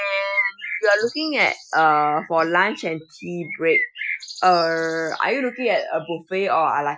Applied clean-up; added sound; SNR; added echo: classical method Wiener filter.